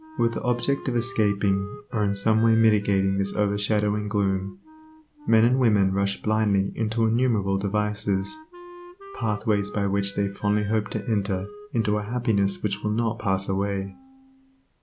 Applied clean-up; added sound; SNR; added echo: none; Wind instrument, woodwind instrument; 20 dB; none.